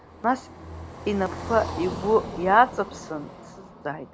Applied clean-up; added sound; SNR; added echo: none; Car passing by; 11 dB; none.